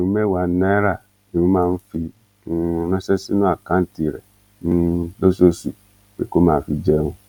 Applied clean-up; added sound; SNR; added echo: none; none; none; none.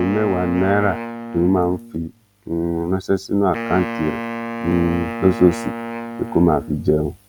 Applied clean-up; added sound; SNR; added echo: none; Wind instrument, woodwind instrument; 9 dB; none.